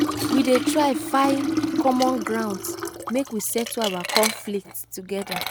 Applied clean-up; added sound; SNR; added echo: none; Liquid; 3 dB; none.